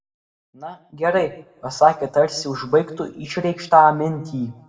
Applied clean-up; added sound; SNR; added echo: none; none; none; reverberation time 0.6 s.